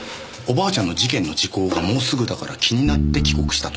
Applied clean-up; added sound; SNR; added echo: none; Bird vocalization, bird call, bird song; 20 dB; none.